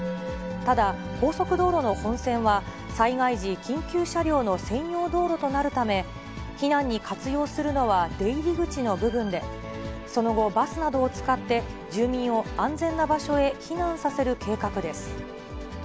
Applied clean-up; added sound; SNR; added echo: none; Musical instrument; 17 dB; none.